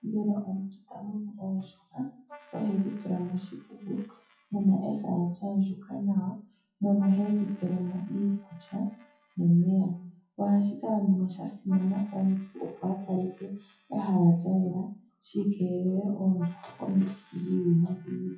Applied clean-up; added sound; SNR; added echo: classical method WPE with log-MMSE.